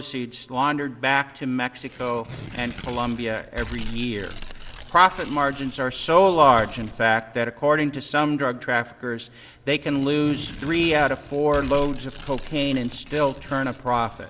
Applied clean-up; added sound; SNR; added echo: none; Tearing; 15 dB; reverberation time 1.0 s.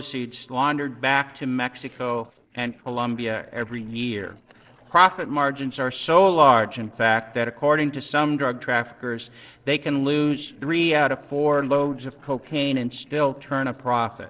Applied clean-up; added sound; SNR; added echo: neural separator model SepFormer DNS4.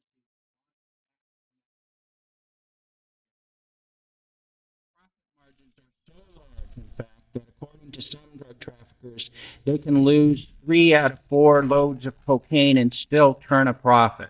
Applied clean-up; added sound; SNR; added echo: neural mask model DeepFilterNet 3.